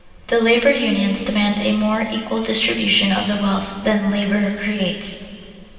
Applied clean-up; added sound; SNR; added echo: none; none; none; reverberation time 2.4 s.